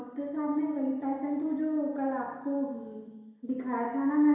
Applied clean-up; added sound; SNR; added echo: none; none; none; reverberation time 1.0 s.